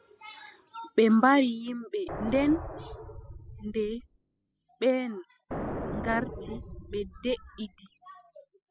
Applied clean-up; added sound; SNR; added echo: classical method spectral subtraction.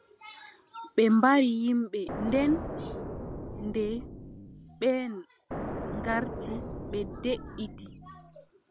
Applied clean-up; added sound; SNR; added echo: none; Explosion; 8 dB; none.